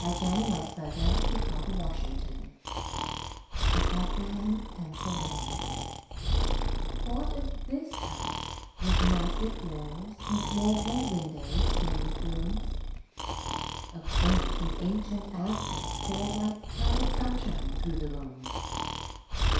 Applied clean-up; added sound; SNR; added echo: none; Breathing; -5 dB; reverberation time 0.7 s.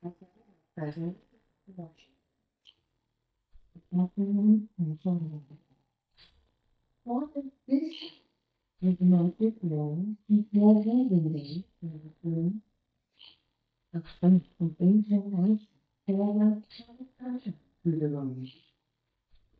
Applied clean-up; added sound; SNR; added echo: neural mask model DeepFilterNet 3.